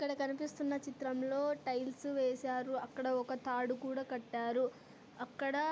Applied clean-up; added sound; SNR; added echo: none; none; none; none.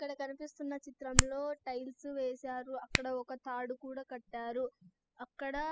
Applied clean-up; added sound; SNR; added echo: classical method spectral subtraction.